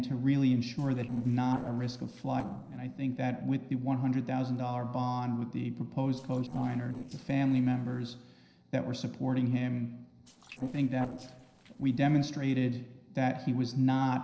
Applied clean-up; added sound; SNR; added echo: neural separator model SepFormer DNS4.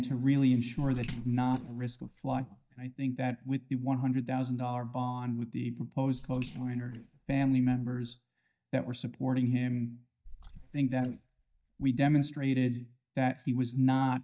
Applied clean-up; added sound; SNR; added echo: neural mask model DeepFilterNet 3.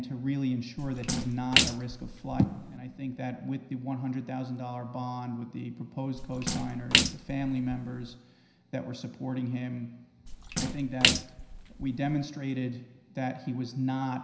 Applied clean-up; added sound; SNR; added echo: none; Splash, splatter; 1 dB; reverberation time 0.9 s.